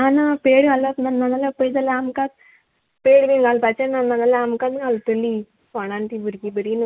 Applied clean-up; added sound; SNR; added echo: none; none; none; none.